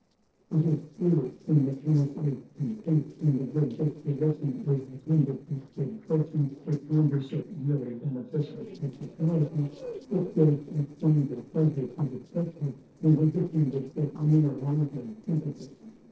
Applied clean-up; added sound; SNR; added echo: neural separator model SepFormer DNS4.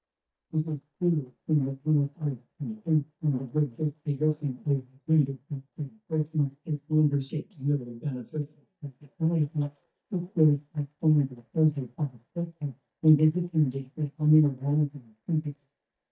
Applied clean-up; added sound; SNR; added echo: neural mask model DeepFilterNet 3.